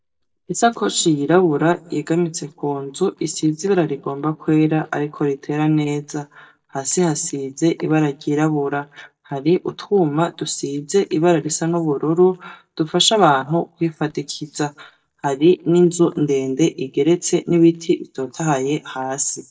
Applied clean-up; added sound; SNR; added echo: neural mask model DeepFilterNet 3.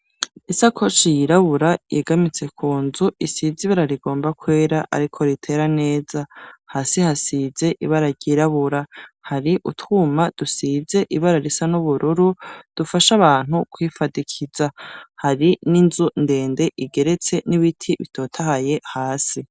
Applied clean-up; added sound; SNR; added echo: none; none; none; none.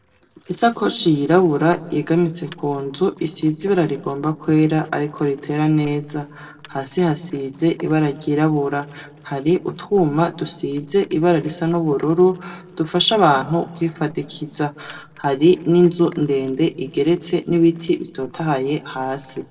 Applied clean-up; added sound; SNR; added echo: neural separator model SepFormer DNS4.